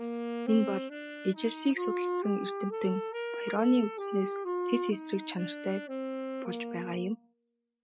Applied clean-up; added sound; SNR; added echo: classical method spectral subtraction.